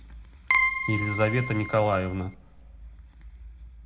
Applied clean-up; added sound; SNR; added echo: none; Keyboard (musical); 0 dB; reverberation time 0.2 s.